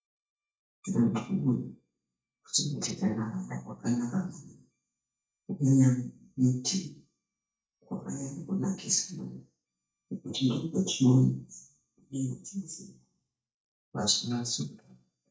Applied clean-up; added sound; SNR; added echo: neural mask model DeepFilterNet 3.